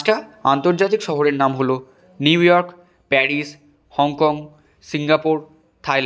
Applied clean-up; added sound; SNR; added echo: none; none; none; none.